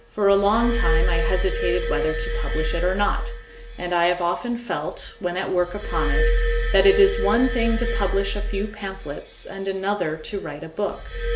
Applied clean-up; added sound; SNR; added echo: none; Glass; 1 dB; none.